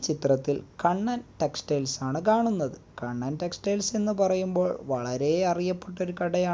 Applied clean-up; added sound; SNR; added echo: none; none; none; none.